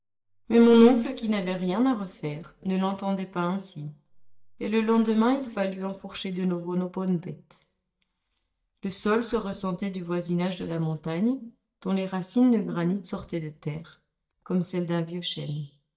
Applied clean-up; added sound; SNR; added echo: neural mask model DeepFilterNet 3.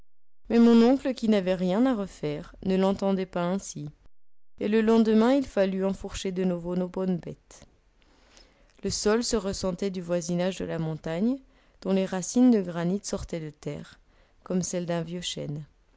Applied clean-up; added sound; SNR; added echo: none; none; none; none.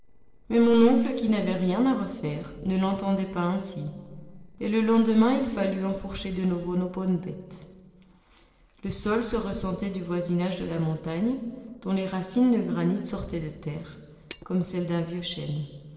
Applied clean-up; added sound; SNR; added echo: neural separator model SepFormer DNS4.